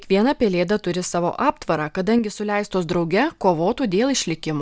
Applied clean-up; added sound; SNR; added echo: none; none; none; none.